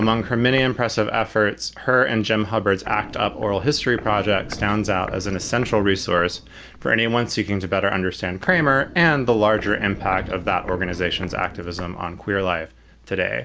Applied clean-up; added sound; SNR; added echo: none; Walk, footsteps; 16 dB; none.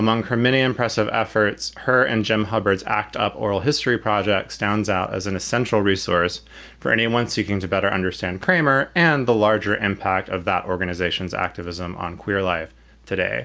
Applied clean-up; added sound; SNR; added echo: none; none; none; none.